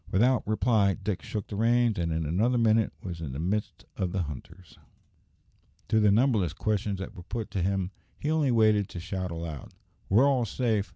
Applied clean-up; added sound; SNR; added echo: none; none; none; none.